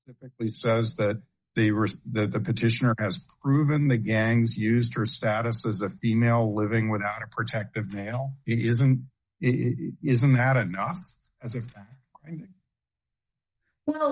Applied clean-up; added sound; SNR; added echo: neural mask model DeepFilterNet 3.